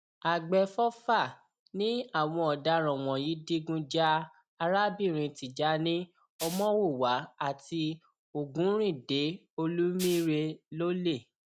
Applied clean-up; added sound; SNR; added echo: none; Rattle (instrument); 10 dB; none.